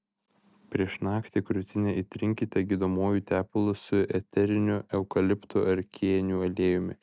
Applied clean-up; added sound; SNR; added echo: none; none; none; none.